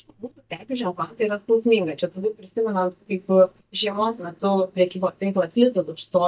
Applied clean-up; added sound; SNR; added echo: neural mask model DeepFilterNet 3.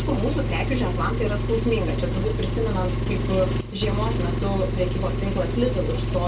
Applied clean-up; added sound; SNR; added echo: none; Engine; -2 dB; reverberation time 0.2 s.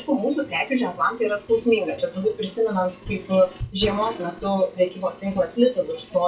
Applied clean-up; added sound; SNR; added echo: classical method WPE with log-MMSE.